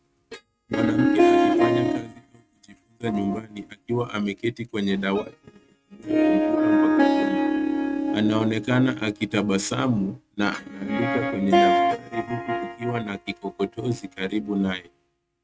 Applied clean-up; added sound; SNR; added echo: neural mask model RNNoise.